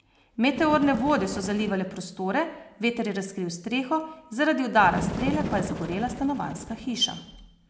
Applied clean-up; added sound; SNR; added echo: none; Bird; 10 dB; none.